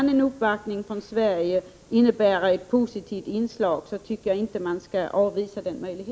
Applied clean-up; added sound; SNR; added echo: none; none; none; none.